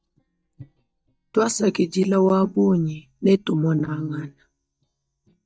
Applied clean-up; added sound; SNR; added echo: neural mask model DeepFilterNet 3.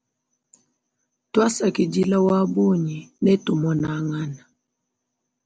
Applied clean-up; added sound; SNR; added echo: none; none; none; none.